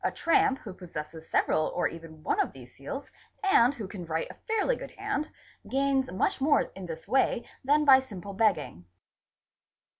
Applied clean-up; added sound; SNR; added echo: none; none; none; none.